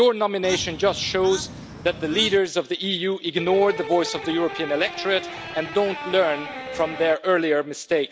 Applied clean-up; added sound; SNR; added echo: none; Bird / Fowl + Electric guitar; 11 dB; none.